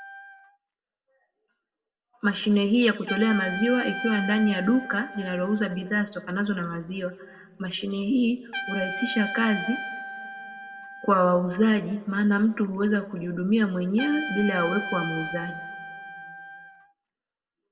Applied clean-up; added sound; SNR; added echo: none; Trumpet; 11 dB; reverberation time 1.3 s.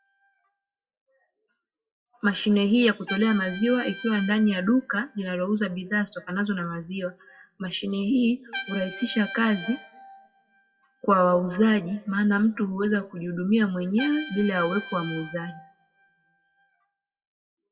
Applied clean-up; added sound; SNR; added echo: classical method WPE with log-MMSE.